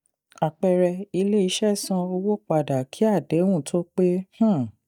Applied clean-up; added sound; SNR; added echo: neural mask model DeepFilterNet 3.